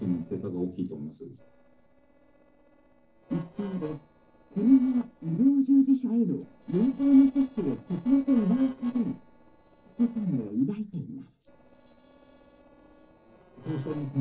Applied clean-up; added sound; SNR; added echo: neural separator model SepFormer DNS4.